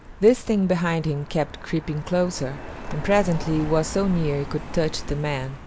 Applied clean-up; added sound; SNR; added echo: none; Car passing by; 10 dB; none.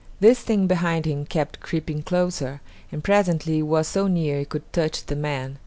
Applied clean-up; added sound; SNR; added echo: none; none; none; none.